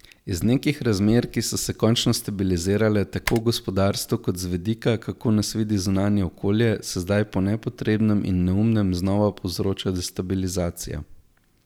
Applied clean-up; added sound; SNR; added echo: none; Typing; 14 dB; none.